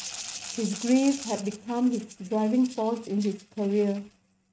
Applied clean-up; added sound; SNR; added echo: neural mask model RNNoise.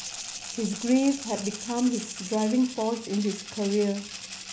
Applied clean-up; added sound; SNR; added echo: none; Rattle (instrument); 11 dB; none.